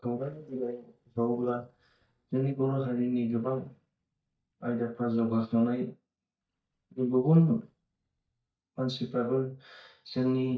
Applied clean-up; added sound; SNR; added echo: neural mask model DeepFilterNet 3.